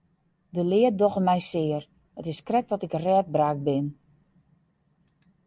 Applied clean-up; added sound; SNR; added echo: none; none; none; none.